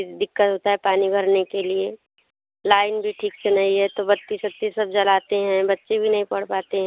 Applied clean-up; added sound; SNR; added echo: none; none; none; none.